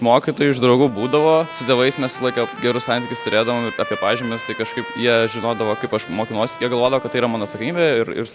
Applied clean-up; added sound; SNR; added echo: none; Trumpet; 14 dB; none.